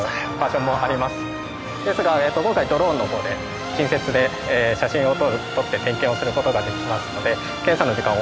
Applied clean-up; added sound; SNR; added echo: none; none; none; none.